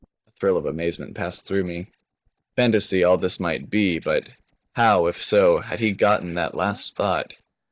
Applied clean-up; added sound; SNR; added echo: neural mask model DeepFilterNet 3.